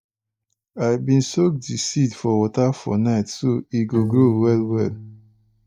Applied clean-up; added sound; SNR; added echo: neural mask model DeepFilterNet 3.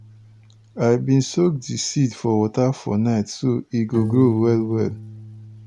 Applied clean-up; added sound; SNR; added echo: none; Piano; 15 dB; none.